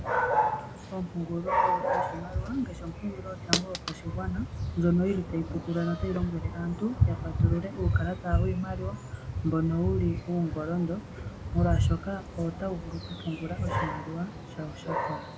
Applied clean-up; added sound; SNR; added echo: none; Dog; -1 dB; none.